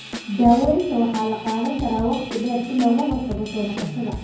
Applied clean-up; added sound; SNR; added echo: none; Drum / Drum kit; 11 dB; reverberation time 0.9 s.